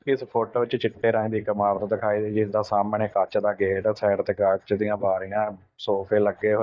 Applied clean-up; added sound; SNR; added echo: neural mask model DeepFilterNet 3.